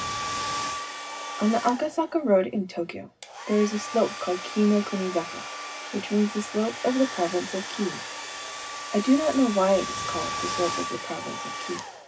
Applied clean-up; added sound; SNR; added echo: none; Domestic sounds, home sounds; 7 dB; reverberation time 0.4 s.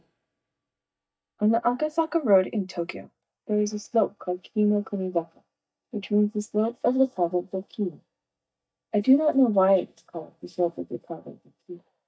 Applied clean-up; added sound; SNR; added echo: neural mask model DeepFilterNet 3.